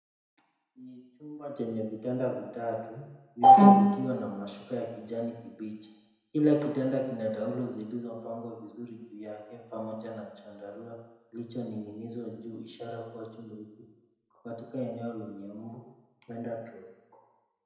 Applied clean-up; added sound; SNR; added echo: none; none; none; reverberation time 1.0 s.